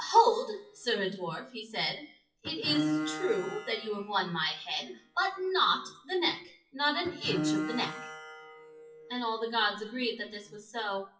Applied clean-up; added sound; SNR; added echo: classical method WPE with log-MMSE.